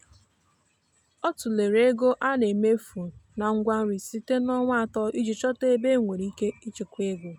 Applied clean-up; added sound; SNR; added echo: none; none; none; none.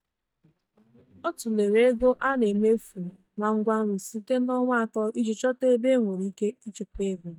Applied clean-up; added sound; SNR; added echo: neural mask model DeepFilterNet 3.